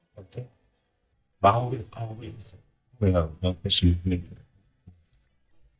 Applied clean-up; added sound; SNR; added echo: neural mask model DeepFilterNet 3.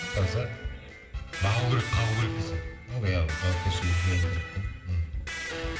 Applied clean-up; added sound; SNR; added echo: none; Electric guitar; 8 dB; reverberation time 0.9 s.